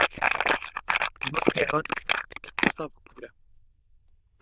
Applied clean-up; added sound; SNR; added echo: neural diffusion model UNIVERSE++.